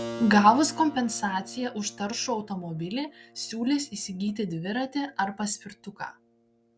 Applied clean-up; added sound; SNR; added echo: none; Keyboard (musical); 16 dB; none.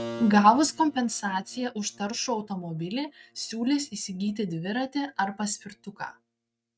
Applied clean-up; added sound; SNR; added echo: neural mask model RNNoise.